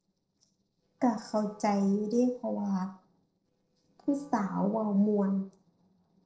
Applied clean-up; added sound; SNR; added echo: neural separator model SepFormer DNS4.